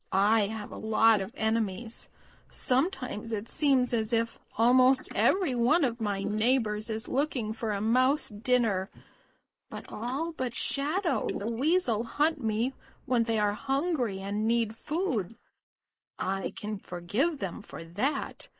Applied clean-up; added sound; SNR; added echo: neural mask model Resemble Enhance denoiser.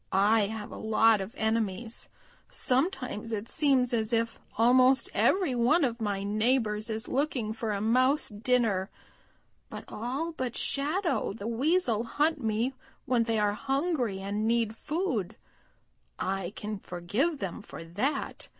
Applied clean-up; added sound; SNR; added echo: none; none; none; none.